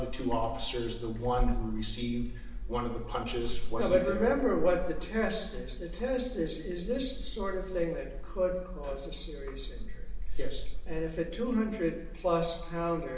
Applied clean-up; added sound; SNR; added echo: none; none; none; reverberation time 1.0 s.